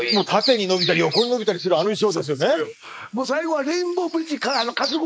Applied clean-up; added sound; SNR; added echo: neural mask model Resemble Enhance denoiser.